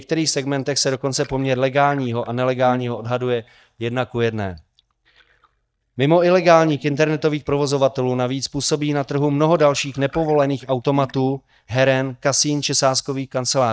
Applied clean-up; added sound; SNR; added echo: neural mask model DeepFilterNet 3.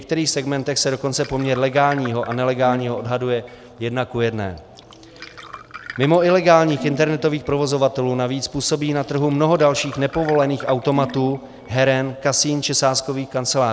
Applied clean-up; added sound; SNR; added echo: none; Glass + Dishes, pots, and pans; 19 dB; none.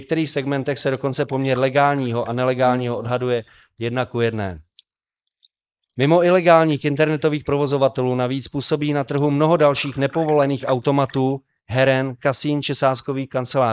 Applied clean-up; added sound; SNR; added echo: neural mask model Resemble Enhance denoiser.